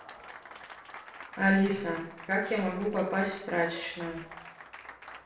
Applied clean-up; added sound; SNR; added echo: none; Applause; 15 dB; reverberation time 0.6 s.